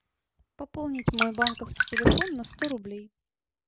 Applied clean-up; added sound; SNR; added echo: none; Drip; -1 dB; none.